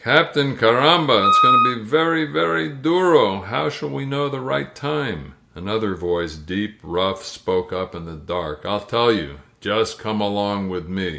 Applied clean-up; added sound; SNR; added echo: none; Wind instrument, woodwind instrument; -4 dB; none.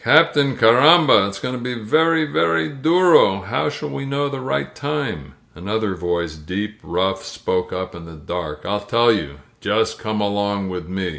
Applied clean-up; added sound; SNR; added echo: none; none; none; none.